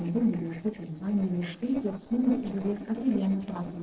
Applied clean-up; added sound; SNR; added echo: neural separator model SepFormer DNS4.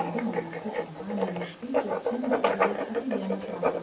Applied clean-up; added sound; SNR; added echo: none; Writing; -5 dB; reverberation time 2.0 s.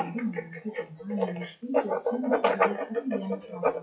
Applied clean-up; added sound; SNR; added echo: classical method WPE with log-MMSE.